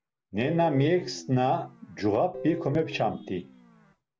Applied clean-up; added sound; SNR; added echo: none; Guitar; 14 dB; none.